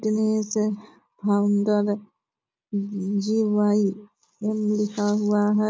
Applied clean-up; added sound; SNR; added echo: none; none; none; none.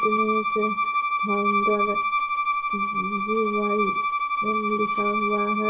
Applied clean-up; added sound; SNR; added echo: none; Bowed string instrument; -4 dB; reverberation time 0.2 s.